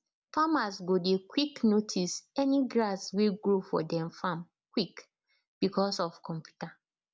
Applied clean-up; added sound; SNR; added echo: none; none; none; none.